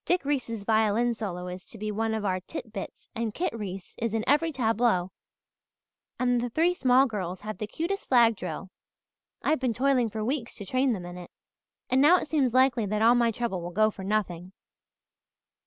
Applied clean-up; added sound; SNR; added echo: none; none; none; none.